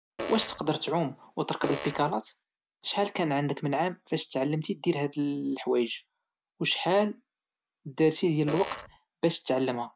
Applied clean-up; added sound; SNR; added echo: none; Fart; 7 dB; none.